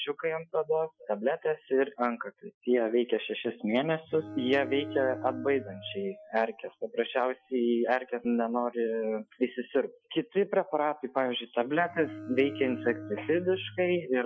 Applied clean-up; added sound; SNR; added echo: classical method Wiener filter.